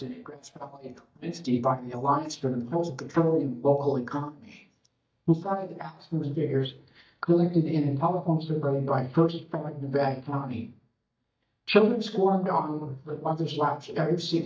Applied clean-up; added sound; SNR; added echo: neural mask model DeepFilterNet 3.